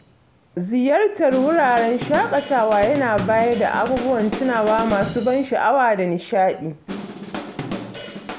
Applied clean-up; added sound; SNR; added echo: none; Drum kit; 12 dB; none.